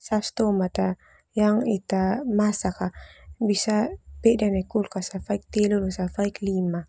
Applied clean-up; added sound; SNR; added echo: none; none; none; none.